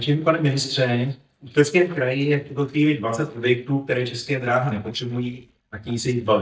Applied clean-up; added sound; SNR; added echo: neural mask model DeepFilterNet 3.